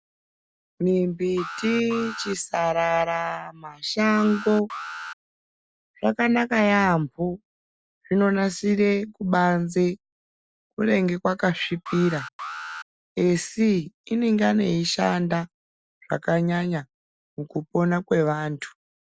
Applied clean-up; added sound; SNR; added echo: none; Alarm; 13 dB; none.